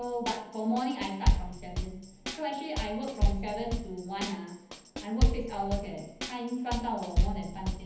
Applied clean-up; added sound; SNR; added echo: none; Drum kit; -3 dB; reverberation time 1.3 s.